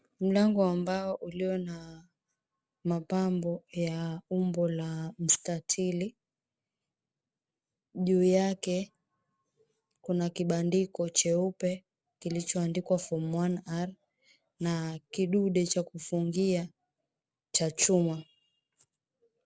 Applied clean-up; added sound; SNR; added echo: none; none; none; none.